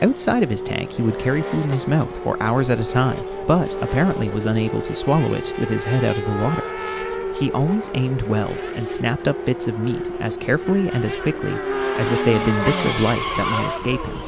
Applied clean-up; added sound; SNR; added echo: none; Race car, auto racing / Accelerating, revving, vroom; 5 dB; none.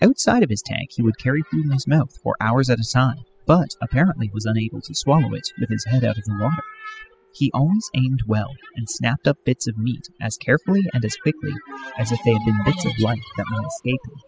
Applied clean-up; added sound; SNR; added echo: classical method spectral subtraction.